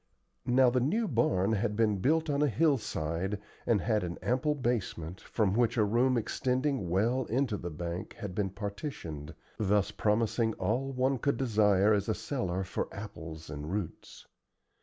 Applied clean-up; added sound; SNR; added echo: none; none; none; none.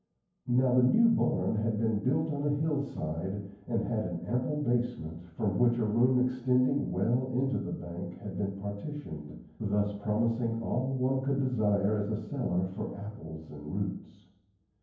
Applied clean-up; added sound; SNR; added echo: none; none; none; reverberation time 0.9 s.